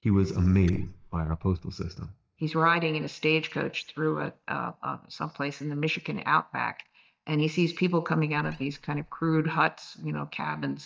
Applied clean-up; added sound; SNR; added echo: neural mask model DeepFilterNet 3.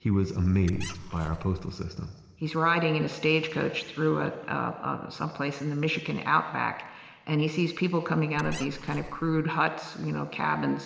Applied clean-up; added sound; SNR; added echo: none; Squeak; 11 dB; reverberation time 3.0 s.